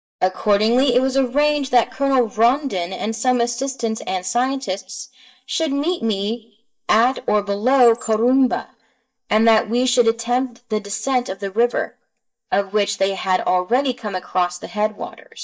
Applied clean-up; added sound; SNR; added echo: neural mask model DeepFilterNet 3.